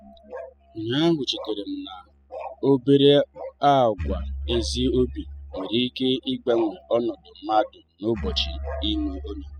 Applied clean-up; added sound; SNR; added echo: classical method spectral subtraction.